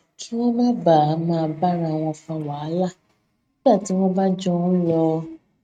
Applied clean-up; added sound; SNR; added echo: neural mask model RNNoise.